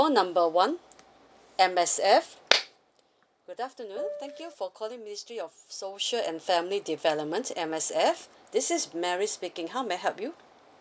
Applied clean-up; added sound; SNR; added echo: none; Piano; 8 dB; none.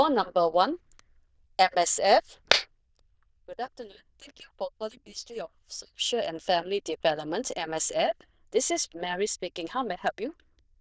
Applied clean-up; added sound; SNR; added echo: neural diffusion model UNIVERSE++.